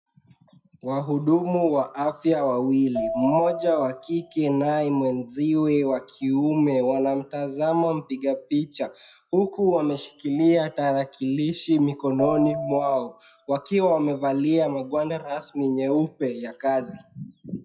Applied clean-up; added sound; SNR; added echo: classical method WPE with log-MMSE.